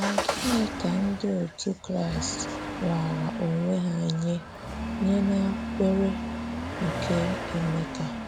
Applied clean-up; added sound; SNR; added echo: none; Engine starting / Accelerating, revving, vroom / Motor vehicle (road); 5 dB; none.